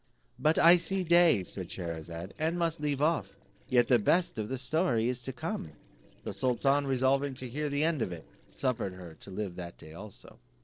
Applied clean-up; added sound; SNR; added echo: neural separator model SepFormer DNS4.